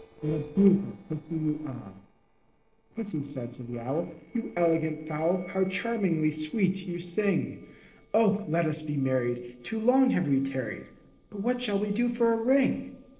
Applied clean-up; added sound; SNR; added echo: neural separator model SepFormer DNS4.